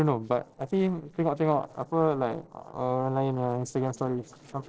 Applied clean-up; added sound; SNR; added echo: neural separator model SepFormer DNS4.